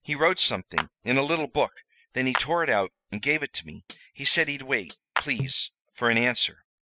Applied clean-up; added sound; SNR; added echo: classical method spectral subtraction.